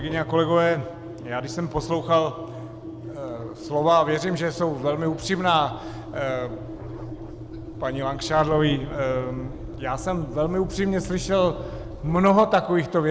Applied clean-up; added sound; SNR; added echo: none; Engine; 12 dB; none.